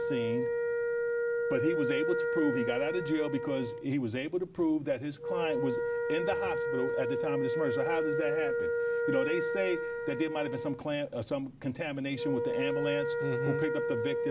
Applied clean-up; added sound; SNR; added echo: none; Wind instrument, woodwind instrument; -1 dB; none.